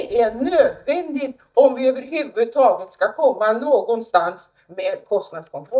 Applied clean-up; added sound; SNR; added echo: neural mask model DeepFilterNet 3.